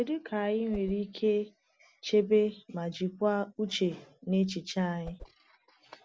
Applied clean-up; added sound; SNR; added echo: none; Whoosh, swoosh, swish; 16 dB; none.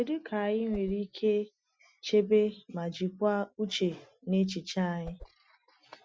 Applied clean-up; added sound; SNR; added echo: classical method Wiener filter.